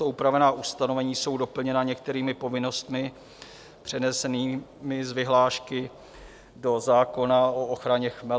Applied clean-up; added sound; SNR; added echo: none; none; none; none.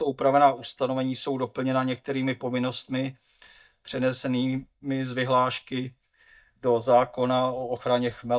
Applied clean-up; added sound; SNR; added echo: neural mask model DeepFilterNet 3.